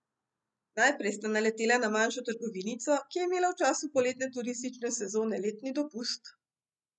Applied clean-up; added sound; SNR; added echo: none; none; none; none.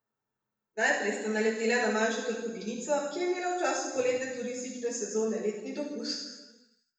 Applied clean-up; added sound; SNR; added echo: none; none; none; reverberation time 1.0 s.